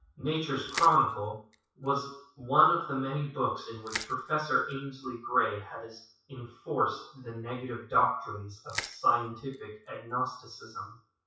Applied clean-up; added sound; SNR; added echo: classical method WPE with log-MMSE.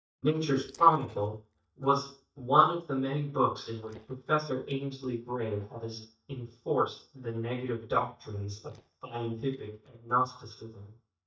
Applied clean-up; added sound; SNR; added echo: neural mask model DeepFilterNet 3.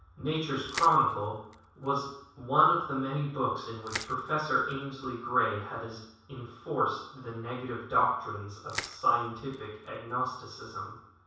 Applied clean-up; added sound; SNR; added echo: none; Crushing; 13 dB; reverberation time 0.7 s.